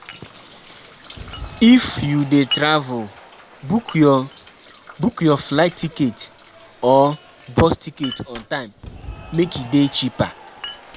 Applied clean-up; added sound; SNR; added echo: none; Glass + Applause / Cheering; 17 dB; none.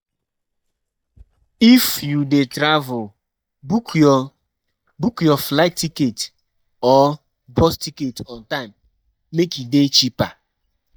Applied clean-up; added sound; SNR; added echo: neural mask model DeepFilterNet 3.